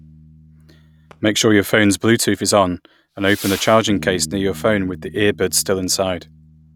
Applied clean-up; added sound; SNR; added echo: none; Whoosh, swoosh, swish / Fireworks + Bass guitar; 18 dB; none.